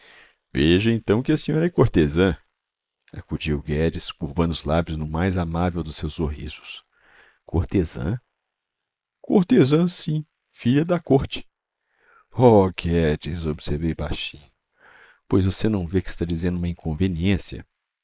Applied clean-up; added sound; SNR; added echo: neural mask model Resemble Enhance denoiser.